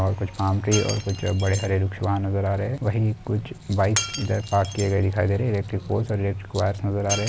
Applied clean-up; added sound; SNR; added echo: none; Shatter; 13 dB; none.